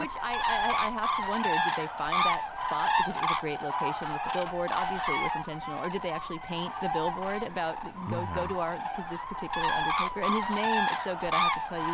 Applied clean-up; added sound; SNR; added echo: none; Bird; -4 dB; none.